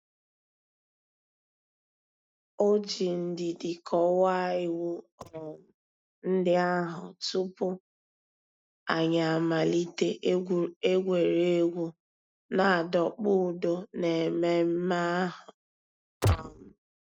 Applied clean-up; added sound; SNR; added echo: neural mask model DeepFilterNet 3.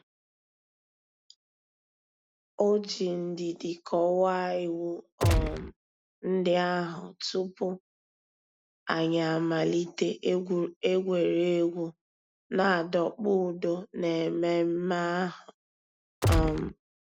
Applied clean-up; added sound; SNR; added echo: none; Gunshot, gunfire; -4 dB; none.